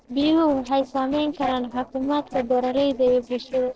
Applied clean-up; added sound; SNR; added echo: neural separator model SepFormer DNS4.